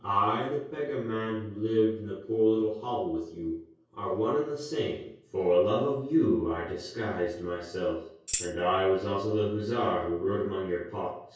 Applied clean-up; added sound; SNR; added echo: none; Tambourine; 7 dB; reverberation time 0.6 s.